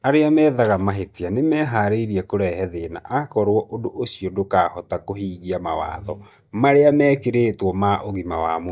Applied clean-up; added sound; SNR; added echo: neural mask model DeepFilterNet 3.